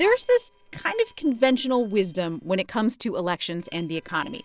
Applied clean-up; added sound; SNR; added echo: neural separator model SepFormer DNS4.